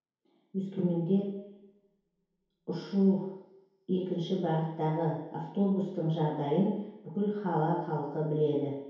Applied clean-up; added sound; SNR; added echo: none; none; none; reverberation time 1.0 s.